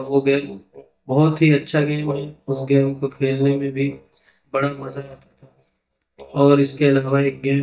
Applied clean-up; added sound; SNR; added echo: neural mask model DeepFilterNet 3.